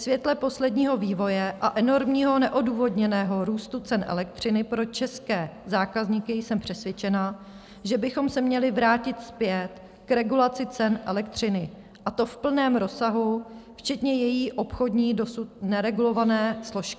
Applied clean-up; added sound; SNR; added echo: none; none; none; none.